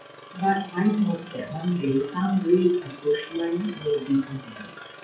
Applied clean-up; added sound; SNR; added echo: classical method WPE with log-MMSE.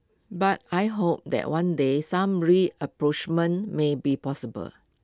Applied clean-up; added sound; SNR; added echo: none; none; none; none.